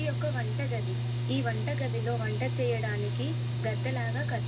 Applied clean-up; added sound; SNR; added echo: none; Mechanical fan / Engine; -5 dB; reverberation time 0.4 s.